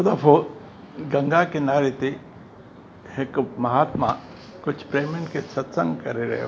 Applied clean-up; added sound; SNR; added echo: none; none; none; none.